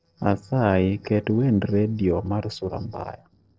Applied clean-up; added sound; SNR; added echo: neural separator model SepFormer DNS4.